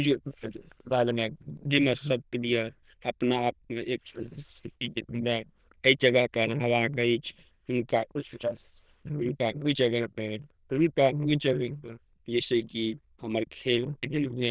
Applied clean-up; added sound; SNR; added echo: neural diffusion model UNIVERSE++.